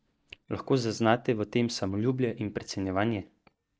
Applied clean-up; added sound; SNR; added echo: neural mask model DeepFilterNet 3.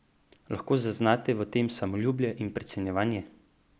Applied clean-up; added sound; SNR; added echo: none; none; none; none.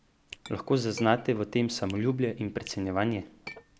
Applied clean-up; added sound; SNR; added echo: none; Chink, clink + Finger snapping; 20 dB; none.